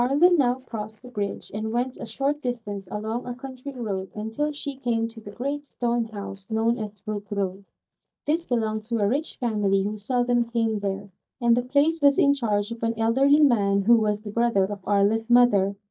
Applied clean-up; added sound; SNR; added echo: neural mask model DeepFilterNet 3.